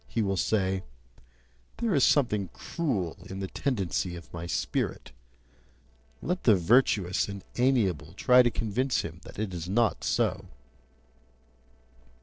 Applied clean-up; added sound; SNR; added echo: neural separator model SepFormer DNS4.